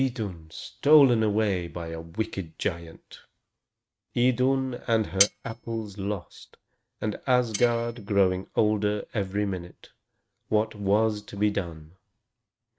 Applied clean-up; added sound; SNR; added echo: neural mask model RNNoise.